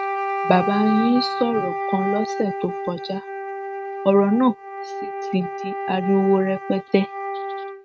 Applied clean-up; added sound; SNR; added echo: neural mask model RNNoise.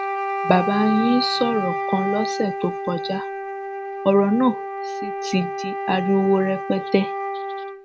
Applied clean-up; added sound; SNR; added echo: none; Wind instrument, woodwind instrument; 5 dB; none.